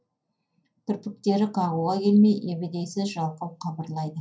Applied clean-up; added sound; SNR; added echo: none; none; none; reverberation time 0.3 s.